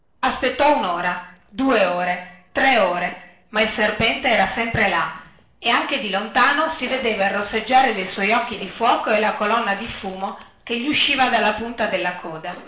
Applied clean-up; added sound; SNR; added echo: neural separator model SepFormer DNS4.